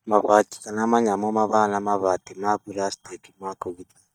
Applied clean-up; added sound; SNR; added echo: neural mask model DeepFilterNet 3.